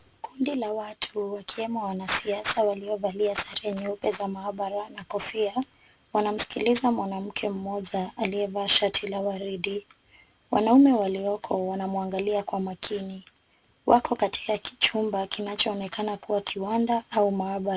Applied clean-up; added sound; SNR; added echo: none; none; none; none.